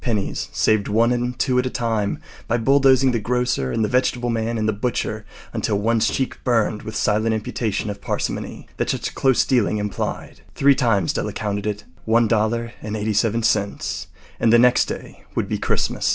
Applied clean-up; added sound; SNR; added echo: none; none; none; none.